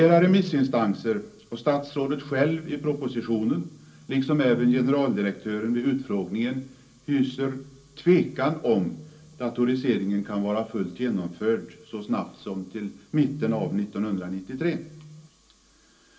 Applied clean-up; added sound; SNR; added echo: none; none; none; reverberation time 0.2 s.